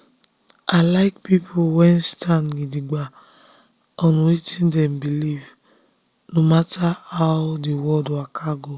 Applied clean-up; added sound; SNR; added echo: none; none; none; none.